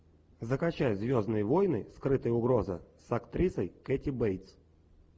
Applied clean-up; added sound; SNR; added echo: none; none; none; none.